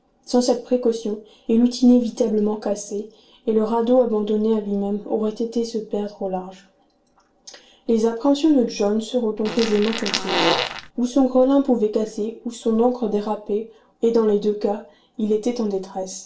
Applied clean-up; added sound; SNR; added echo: none; Fart; 2 dB; reverberation time 0.3 s.